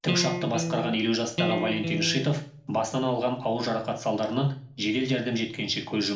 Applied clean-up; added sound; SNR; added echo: none; Electric guitar; 2 dB; reverberation time 0.4 s.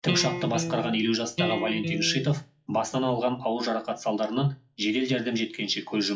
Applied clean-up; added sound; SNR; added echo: classical method WPE with log-MMSE.